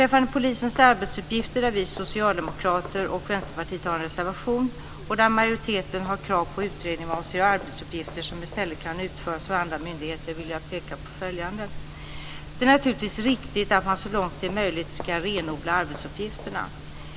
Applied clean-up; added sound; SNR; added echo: none; Chirp, tweet + Walk, footsteps; 15 dB; none.